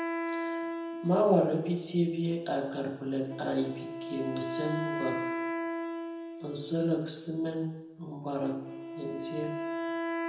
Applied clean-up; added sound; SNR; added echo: none; Wind instrument, woodwind instrument; 5 dB; reverberation time 0.8 s.